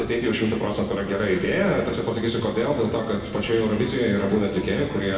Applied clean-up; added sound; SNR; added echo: none; none; none; reverberation time 1.2 s.